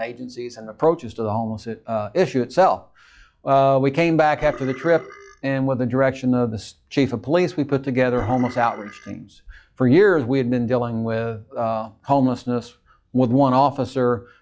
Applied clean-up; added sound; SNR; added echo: classical method log-MMSE.